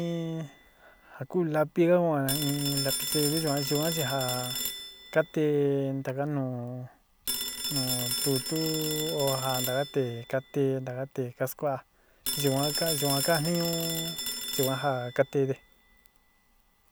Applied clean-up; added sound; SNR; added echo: none; Telephone; 6 dB; none.